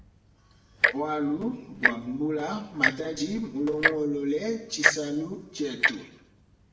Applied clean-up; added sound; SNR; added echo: none; Tick-tock; 0 dB; reverberation time 0.7 s.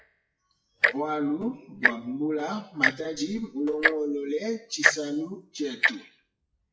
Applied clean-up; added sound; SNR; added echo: classical method WPE with log-MMSE.